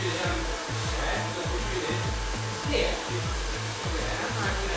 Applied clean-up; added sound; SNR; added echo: none; Domestic sounds, home sounds; 0 dB; none.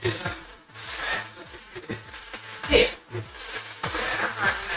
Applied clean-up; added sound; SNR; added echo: neural mask model RNNoise.